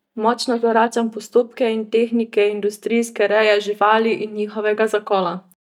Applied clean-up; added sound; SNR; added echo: neural mask model DeepFilterNet 3.